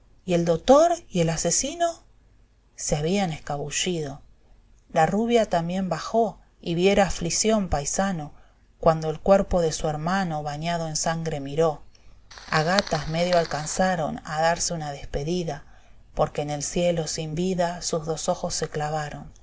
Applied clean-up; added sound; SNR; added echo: none; Fire; 10 dB; none.